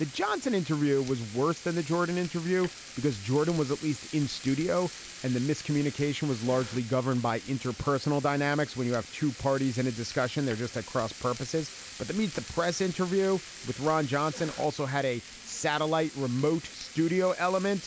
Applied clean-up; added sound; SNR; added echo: none; Frying (food); 15 dB; none.